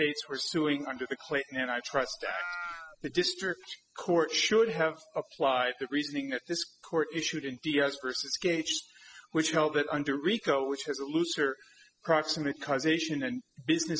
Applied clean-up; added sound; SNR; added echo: classical method spectral subtraction.